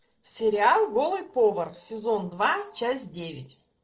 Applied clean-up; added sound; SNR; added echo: neural separator model SepFormer DNS4.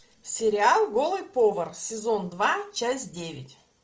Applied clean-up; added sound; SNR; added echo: none; none; none; none.